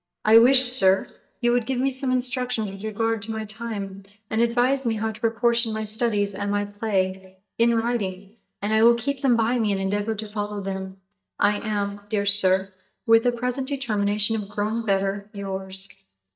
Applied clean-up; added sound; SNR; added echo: neural mask model DeepFilterNet 3.